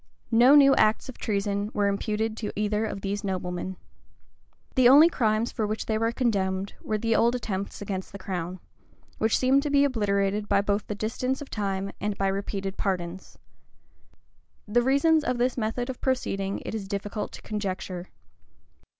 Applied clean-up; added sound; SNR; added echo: none; none; none; none.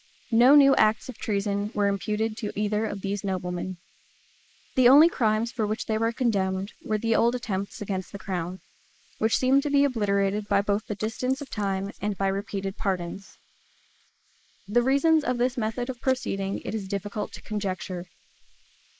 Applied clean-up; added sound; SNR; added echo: neural mask model Resemble Enhance denoiser.